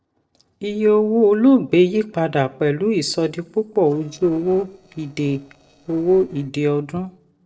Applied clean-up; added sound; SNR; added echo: neural separator model SepFormer DNS4.